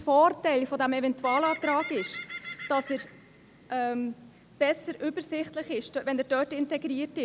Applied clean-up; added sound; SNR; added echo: none; Bird; 15 dB; none.